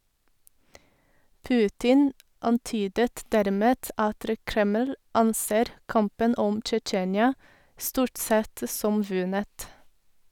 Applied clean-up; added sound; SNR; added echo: none; none; none; none.